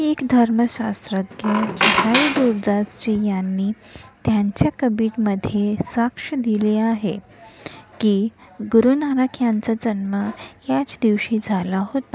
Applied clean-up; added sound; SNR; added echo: none; Squeak; 1 dB; none.